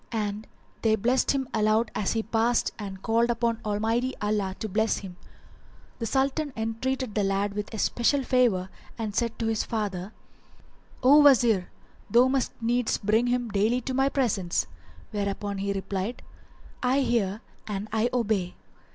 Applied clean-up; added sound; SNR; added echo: none; none; none; none.